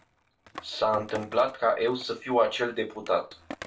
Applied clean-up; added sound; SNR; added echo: none; Skateboard; 17 dB; reverberation time 0.2 s.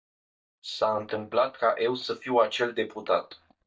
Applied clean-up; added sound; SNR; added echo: neural mask model DeepFilterNet 3.